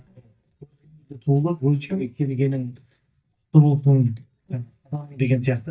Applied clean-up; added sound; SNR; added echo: neural mask model DeepFilterNet 3.